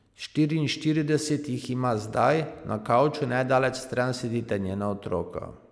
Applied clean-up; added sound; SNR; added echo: none; none; none; none.